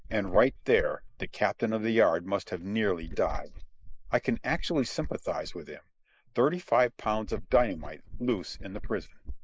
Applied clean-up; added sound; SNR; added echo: neural mask model Resemble Enhance denoiser.